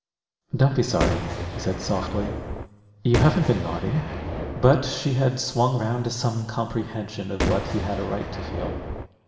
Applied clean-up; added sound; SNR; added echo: none; Boom; 4 dB; reverberation time 1.6 s.